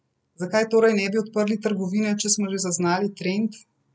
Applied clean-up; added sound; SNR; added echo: none; none; none; none.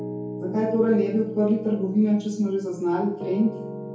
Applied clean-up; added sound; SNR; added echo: none; Piano; 11 dB; reverberation time 2.3 s.